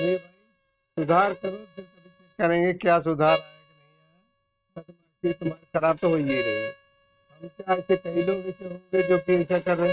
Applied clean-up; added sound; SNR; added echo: neural mask model RNNoise.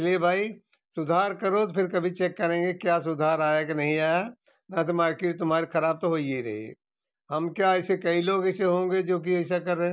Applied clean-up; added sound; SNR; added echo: none; none; none; none.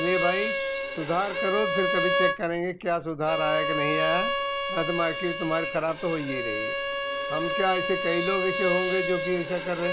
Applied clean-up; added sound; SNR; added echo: none; Bowed string instrument; 0 dB; none.